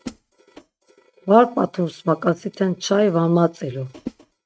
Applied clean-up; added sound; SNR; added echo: neural mask model RNNoise.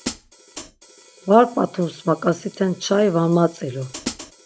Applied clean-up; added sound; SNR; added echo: none; Hi-hat; 16 dB; none.